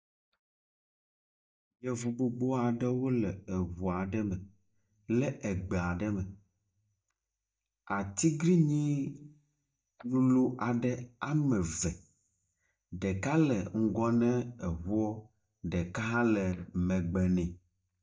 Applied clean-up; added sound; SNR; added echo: neural mask model DeepFilterNet 3.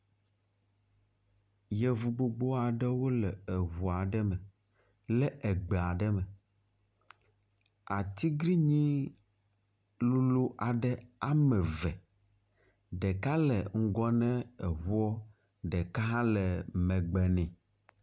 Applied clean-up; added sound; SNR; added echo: none; none; none; none.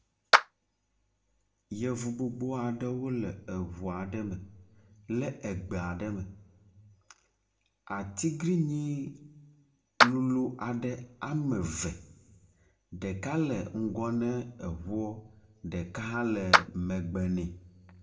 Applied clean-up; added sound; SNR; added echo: none; Clapping; -4 dB; reverberation time 0.7 s.